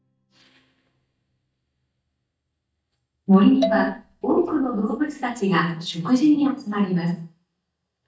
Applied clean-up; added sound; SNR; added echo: neural mask model DeepFilterNet 3.